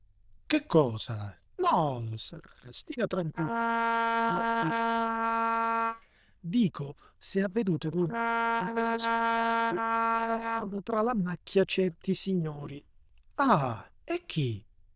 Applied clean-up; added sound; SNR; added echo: neural diffusion model UNIVERSE++.